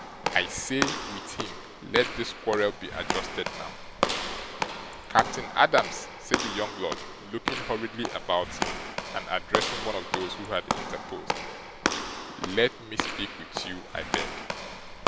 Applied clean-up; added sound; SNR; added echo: none; Walk, footsteps / Slam; 2 dB; none.